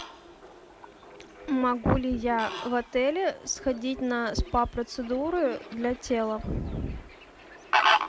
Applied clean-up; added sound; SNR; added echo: none; Fowl; 5 dB; none.